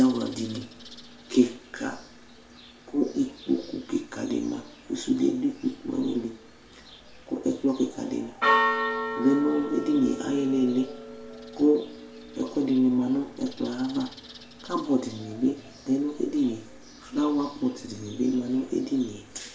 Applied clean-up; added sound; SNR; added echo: none; Church bell; 9 dB; reverberation time 0.9 s.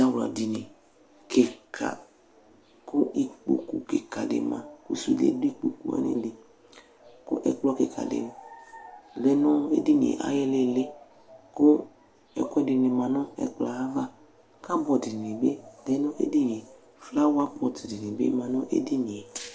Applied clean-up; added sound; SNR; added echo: none; none; none; none.